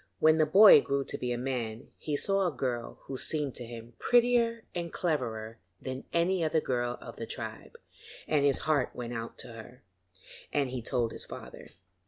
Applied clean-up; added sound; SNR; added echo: none; none; none; none.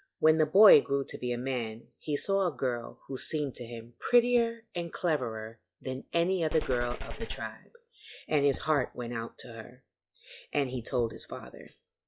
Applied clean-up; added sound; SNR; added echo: classical method log-MMSE.